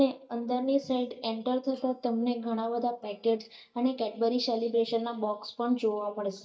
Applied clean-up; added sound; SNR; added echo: neural mask model DeepFilterNet 3.